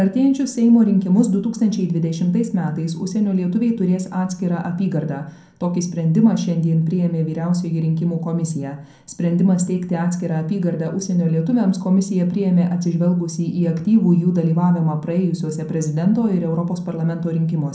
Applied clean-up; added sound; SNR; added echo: none; none; none; reverberation time 0.6 s.